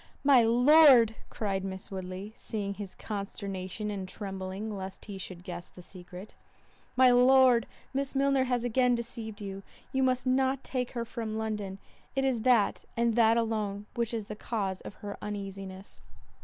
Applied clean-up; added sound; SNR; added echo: none; none; none; none.